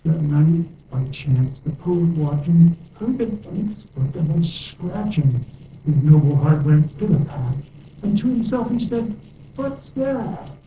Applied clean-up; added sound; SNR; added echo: neural separator model SepFormer DNS4.